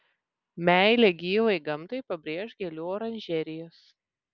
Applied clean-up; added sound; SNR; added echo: none; none; none; none.